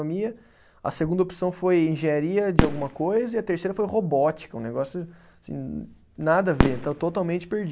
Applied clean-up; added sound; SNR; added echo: none; Fireworks; 6 dB; none.